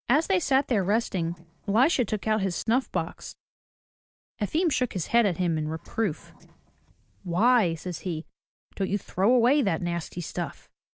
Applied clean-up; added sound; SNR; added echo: neural separator model SepFormer DNS4.